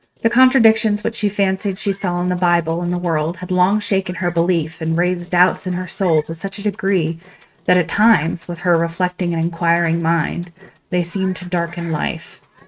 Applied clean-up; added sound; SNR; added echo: neural mask model RNNoise.